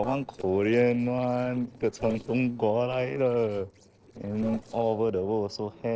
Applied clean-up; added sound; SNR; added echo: neural separator model SepFormer DNS4.